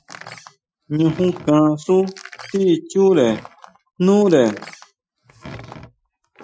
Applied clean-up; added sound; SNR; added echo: classical method Wiener filter.